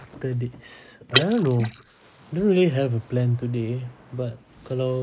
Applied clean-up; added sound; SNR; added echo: neural mask model Resemble Enhance denoiser.